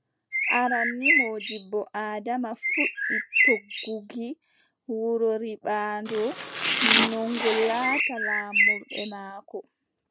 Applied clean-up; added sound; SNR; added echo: none; Domestic sounds, home sounds + Bird; -4 dB; none.